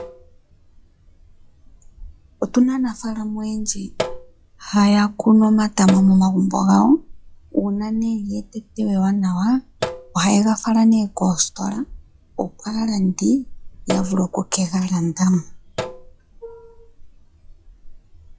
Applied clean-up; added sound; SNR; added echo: classical method log-MMSE.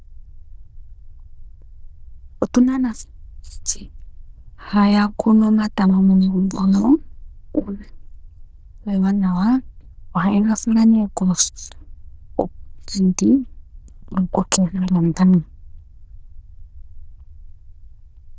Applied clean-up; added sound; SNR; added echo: neural diffusion model UNIVERSE++.